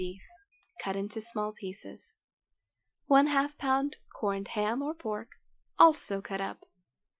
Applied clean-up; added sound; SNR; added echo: classical method Wiener filter.